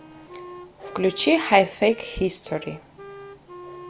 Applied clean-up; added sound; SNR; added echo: none; Wind instrument, woodwind instrument; 17 dB; none.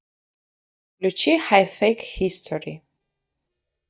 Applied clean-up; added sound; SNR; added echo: neural mask model DeepFilterNet 3.